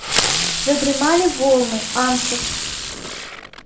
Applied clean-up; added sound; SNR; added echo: none; Fireworks; 2 dB; reverberation time 0.6 s.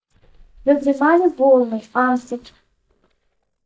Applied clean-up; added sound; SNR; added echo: neural mask model DeepFilterNet 3.